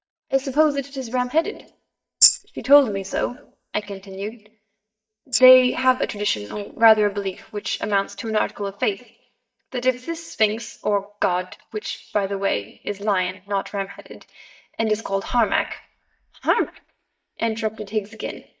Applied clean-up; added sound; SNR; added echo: neural mask model DeepFilterNet 3.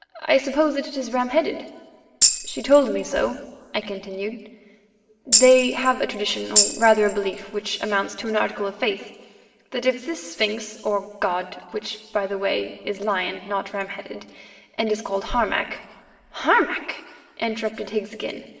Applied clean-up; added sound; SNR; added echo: none; Tambourine; 0 dB; reverberation time 1.8 s.